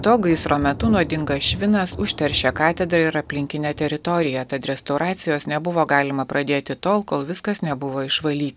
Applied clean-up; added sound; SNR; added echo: none; Thunder; 15 dB; none.